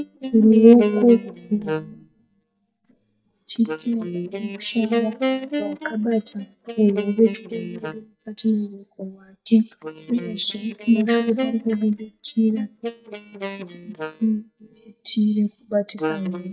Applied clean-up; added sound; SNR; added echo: neural mask model DeepFilterNet 3.